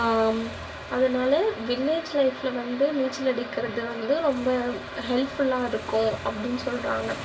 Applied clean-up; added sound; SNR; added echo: none; Motorcycle / Engine; 19 dB; reverberation time 0.2 s.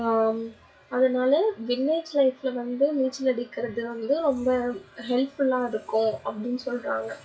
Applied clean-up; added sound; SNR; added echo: classical method WPE with log-MMSE.